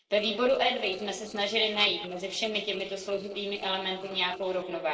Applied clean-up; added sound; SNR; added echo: neural separator model SepFormer DNS4.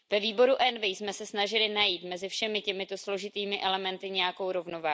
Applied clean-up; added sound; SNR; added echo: none; none; none; none.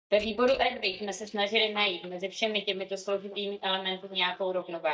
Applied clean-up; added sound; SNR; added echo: neural mask model DeepFilterNet 3.